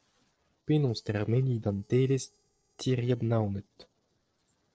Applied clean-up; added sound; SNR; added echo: neural separator model SepFormer DNS4.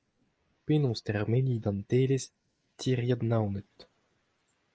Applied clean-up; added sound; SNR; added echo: neural mask model Resemble Enhance denoiser.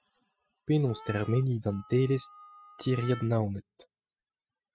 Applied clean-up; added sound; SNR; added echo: classical method spectral subtraction.